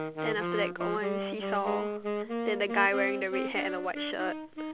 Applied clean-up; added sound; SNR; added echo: none; Wind instrument, woodwind instrument; 2 dB; none.